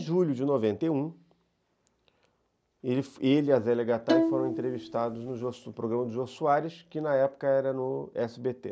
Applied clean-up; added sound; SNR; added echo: none; Bowed string instrument; 0 dB; none.